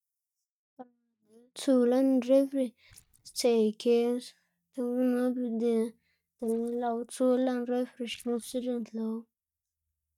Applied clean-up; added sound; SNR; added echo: neural mask model DeepFilterNet 3.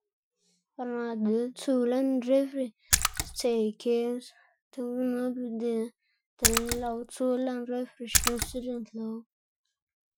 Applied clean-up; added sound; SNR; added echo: classical method Wiener filter.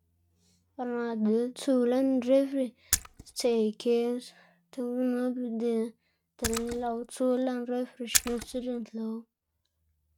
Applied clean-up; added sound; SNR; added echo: neural mask model RNNoise.